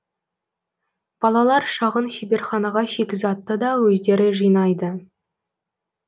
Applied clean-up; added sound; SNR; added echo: none; none; none; none.